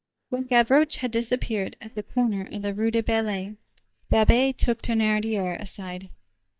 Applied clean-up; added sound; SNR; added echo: neural mask model DeepFilterNet 3.